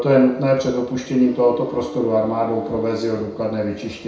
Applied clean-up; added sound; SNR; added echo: none; Wind instrument, woodwind instrument; 17 dB; reverberation time 0.6 s.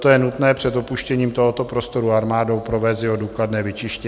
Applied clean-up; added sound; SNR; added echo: none; none; none; none.